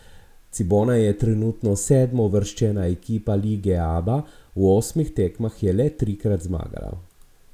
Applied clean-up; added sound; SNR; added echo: none; none; none; none.